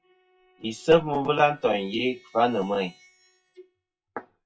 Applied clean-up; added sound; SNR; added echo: classical method WPE with log-MMSE.